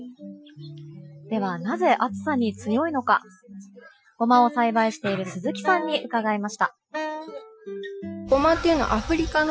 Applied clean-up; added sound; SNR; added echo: classical method Wiener filter.